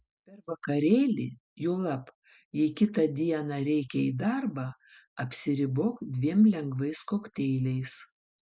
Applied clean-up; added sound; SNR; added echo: none; none; none; none.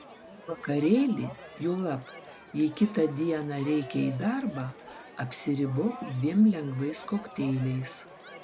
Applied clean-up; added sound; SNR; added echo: none; Crowd; 17 dB; none.